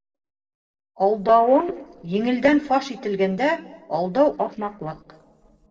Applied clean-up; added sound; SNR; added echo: neural separator model SepFormer DNS4.